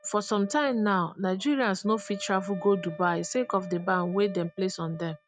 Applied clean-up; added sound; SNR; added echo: neural mask model RNNoise.